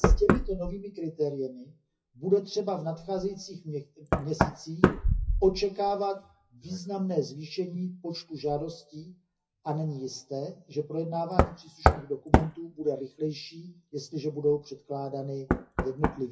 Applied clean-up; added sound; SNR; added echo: classical method WPE with log-MMSE.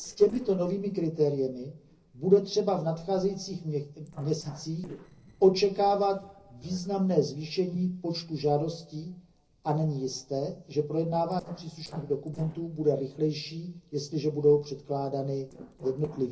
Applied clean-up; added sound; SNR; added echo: neural separator model SepFormer DNS4.